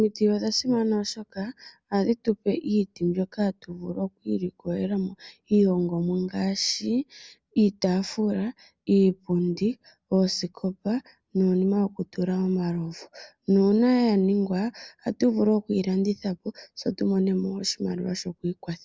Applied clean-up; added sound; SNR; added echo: none; none; none; none.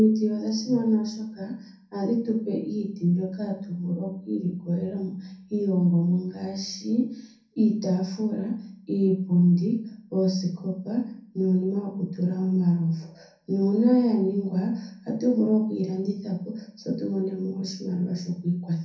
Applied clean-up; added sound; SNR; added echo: none; none; none; reverberation time 0.6 s.